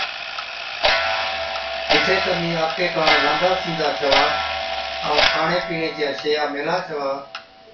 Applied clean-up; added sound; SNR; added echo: none; Clock; -1 dB; reverberation time 0.3 s.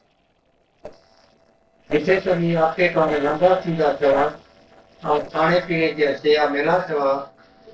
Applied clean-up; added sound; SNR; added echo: neural separator model SepFormer DNS4.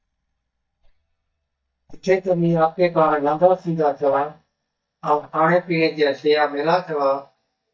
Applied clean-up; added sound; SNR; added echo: neural mask model DeepFilterNet 3.